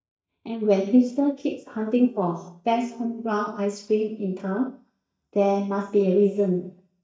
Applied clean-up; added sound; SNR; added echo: neural mask model DeepFilterNet 3.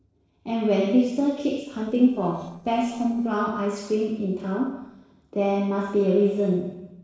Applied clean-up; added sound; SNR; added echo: neural separator model SepFormer DNS4.